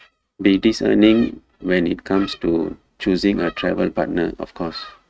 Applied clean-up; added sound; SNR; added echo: neural mask model RNNoise.